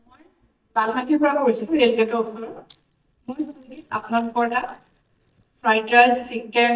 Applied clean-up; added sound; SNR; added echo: neural mask model DeepFilterNet 3.